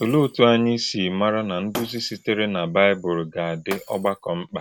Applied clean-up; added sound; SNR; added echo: none; Shatter; 19 dB; none.